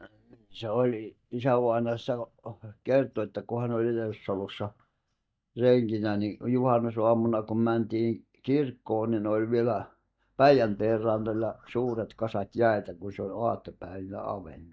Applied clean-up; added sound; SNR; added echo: neural mask model DeepFilterNet 3.